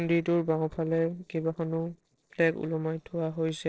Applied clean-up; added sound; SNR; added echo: neural separator model SepFormer DNS4.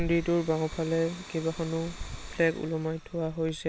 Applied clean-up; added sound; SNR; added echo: none; Domestic sounds, home sounds; 18 dB; none.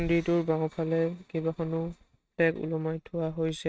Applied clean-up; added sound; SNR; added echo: neural mask model RNNoise.